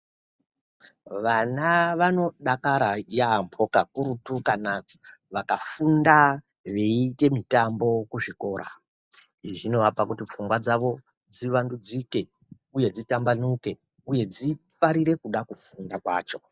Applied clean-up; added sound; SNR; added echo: none; none; none; none.